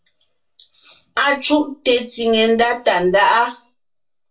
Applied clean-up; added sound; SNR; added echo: none; none; none; reverberation time 0.2 s.